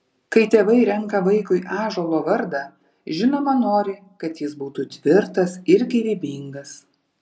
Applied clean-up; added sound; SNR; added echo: none; none; none; none.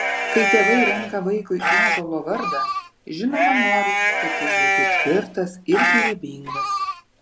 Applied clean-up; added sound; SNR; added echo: none; Livestock, farm animals, working animals; -3 dB; none.